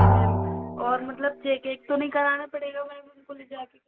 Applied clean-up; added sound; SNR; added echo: none; Drum; -2 dB; none.